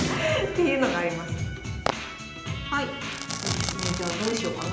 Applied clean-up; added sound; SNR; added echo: none; Crackle / Fireworks; 7 dB; reverberation time 0.9 s.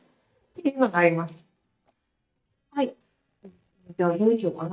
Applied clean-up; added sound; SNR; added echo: neural mask model DeepFilterNet 3.